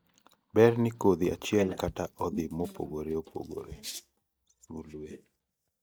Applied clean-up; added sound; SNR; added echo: neural mask model DeepFilterNet 3.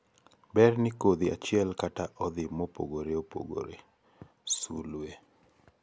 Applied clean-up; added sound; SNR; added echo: none; none; none; none.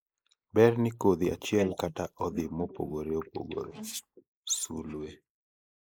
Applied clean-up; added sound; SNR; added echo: neural mask model Resemble Enhance denoiser.